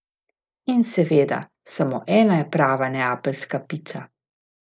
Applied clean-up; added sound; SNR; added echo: neural mask model Resemble Enhance denoiser.